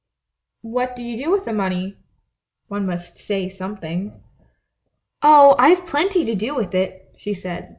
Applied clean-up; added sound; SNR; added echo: none; none; none; none.